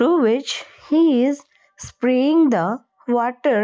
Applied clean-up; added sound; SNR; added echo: none; none; none; none.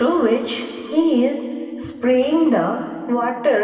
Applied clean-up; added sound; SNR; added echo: none; none; none; reverberation time 2.6 s.